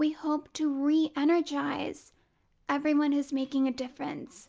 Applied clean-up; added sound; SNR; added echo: none; none; none; none.